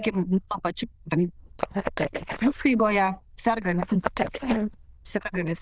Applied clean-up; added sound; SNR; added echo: neural diffusion model UNIVERSE++.